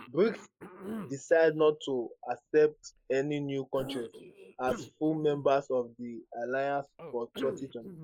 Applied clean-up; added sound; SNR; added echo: neural mask model Resemble Enhance denoiser.